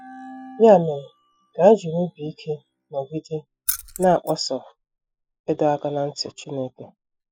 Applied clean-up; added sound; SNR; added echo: classical method Wiener filter.